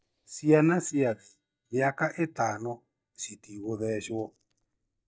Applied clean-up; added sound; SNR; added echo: neural mask model DeepFilterNet 3.